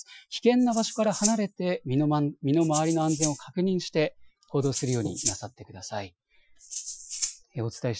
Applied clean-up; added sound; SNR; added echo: classical method Wiener filter.